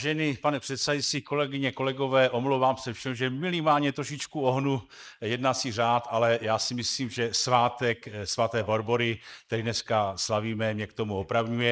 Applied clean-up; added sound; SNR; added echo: neural mask model Resemble Enhance denoiser.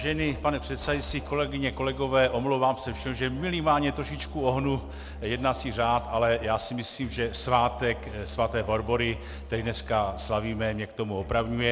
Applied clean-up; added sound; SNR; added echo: none; Musical instrument; 12 dB; none.